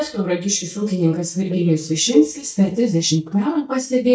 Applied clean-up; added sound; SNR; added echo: neural mask model DeepFilterNet 3.